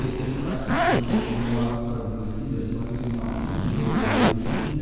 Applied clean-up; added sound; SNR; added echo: none; Zipper (clothing); -2 dB; reverberation time 2.1 s.